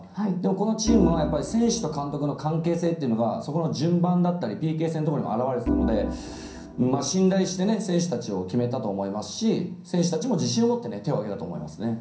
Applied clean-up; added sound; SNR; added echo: none; Organ; 5 dB; reverberation time 0.6 s.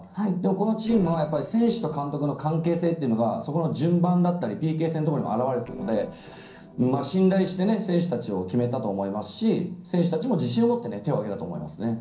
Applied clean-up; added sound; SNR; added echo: neural separator model SepFormer DNS4.